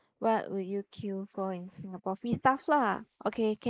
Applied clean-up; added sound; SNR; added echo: neural mask model Resemble Enhance denoiser.